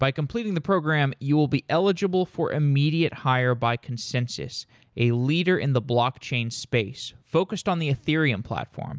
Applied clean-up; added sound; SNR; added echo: none; none; none; none.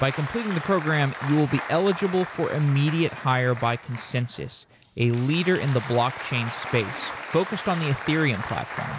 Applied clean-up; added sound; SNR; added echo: none; Applause; 11 dB; none.